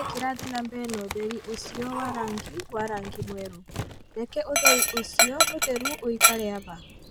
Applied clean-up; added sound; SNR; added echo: none; Dog; -4 dB; none.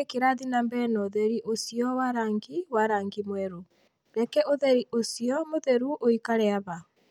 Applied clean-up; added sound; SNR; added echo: none; none; none; none.